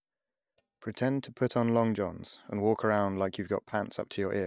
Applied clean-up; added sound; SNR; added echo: neural mask model DeepFilterNet 3.